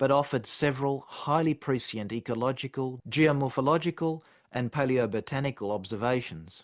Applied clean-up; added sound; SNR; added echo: none; none; none; none.